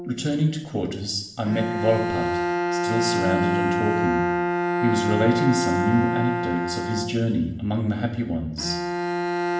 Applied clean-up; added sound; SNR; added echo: none; Bowed string instrument; 0 dB; reverberation time 0.8 s.